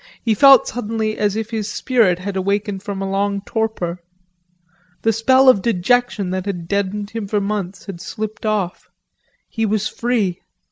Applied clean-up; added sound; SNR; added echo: none; none; none; none.